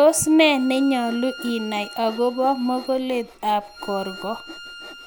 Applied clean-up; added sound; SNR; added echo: none; Bowed string instrument + Sawing; 17 dB; none.